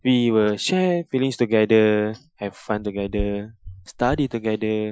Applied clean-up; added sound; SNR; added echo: classical method Wiener filter.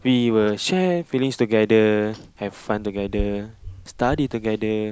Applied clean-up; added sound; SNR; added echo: none; Bicycle; 16 dB; none.